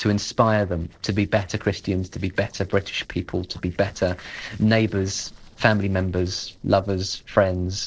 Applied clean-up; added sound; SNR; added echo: neural separator model SepFormer DNS4.